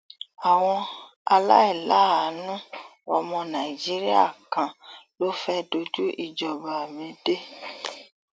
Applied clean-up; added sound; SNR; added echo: none; none; none; none.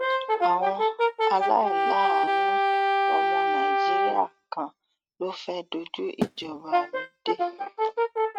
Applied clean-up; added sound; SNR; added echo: neural mask model RNNoise.